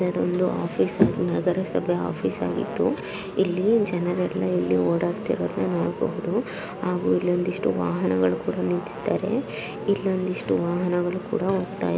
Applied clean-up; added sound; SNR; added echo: none; Alarm + Fart; 20 dB; none.